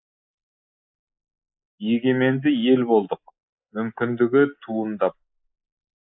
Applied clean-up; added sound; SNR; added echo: neural mask model Resemble Enhance denoiser.